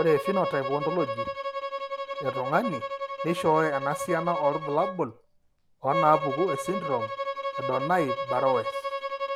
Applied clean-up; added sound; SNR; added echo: none; Bowed string instrument; 4 dB; none.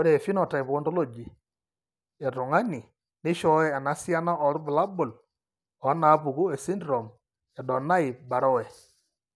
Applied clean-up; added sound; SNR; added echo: none; none; none; none.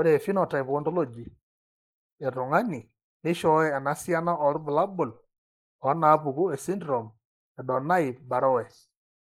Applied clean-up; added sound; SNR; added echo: neural mask model Resemble Enhance denoiser.